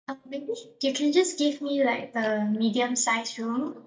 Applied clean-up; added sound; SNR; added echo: neural mask model DeepFilterNet 3.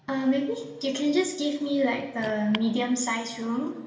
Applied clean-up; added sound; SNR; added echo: none; Car; 17 dB; reverberation time 0.8 s.